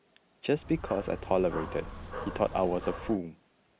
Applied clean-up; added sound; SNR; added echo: none; Dog; 9 dB; none.